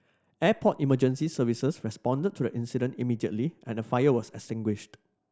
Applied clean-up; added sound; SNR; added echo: none; none; none; none.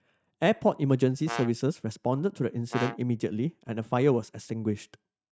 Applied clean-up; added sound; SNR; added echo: neural mask model RNNoise.